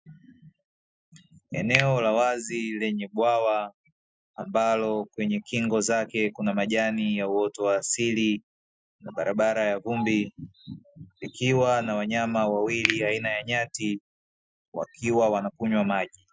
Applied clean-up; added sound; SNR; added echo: classical method Wiener filter.